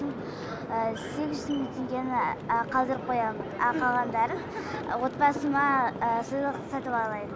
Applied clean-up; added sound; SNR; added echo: none; none; none; none.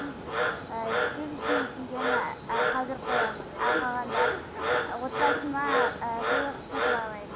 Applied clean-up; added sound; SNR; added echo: none; Frog; -3 dB; none.